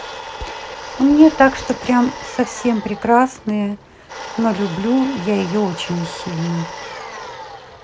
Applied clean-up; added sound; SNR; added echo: none; Domestic sounds, home sounds; 13 dB; none.